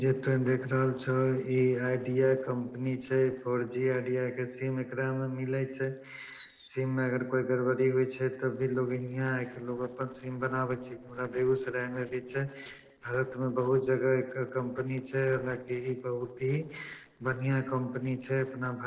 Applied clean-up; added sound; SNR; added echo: neural separator model SepFormer DNS4.